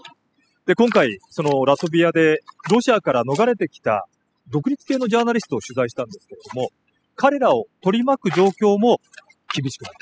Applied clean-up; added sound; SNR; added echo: classical method spectral subtraction.